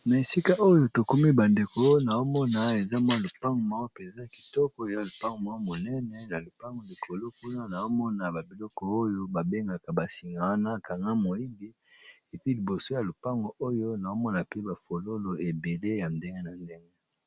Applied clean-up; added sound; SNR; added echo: none; none; none; none.